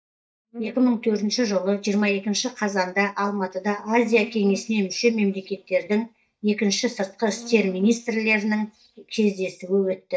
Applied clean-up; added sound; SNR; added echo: neural mask model DeepFilterNet 3.